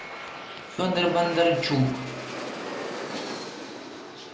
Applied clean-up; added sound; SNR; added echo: none; Aircraft; 8 dB; none.